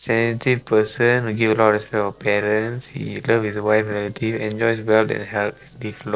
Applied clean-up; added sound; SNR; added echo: neural separator model SepFormer DNS4.